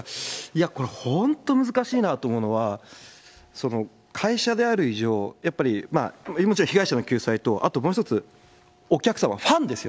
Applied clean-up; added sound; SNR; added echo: none; none; none; none.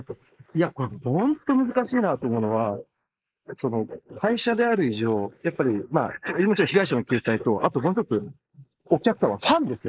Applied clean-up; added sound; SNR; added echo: neural mask model Resemble Enhance denoiser.